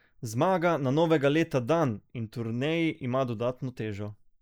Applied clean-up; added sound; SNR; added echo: neural mask model Resemble Enhance denoiser.